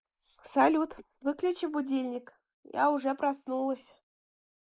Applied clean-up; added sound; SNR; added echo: neural mask model Resemble Enhance denoiser.